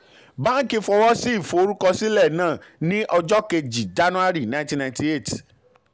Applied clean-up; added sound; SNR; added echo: none; none; none; none.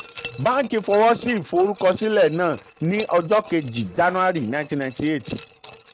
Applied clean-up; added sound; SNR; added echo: neural mask model RNNoise.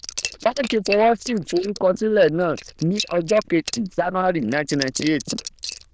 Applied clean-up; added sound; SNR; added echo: neural diffusion model UNIVERSE++.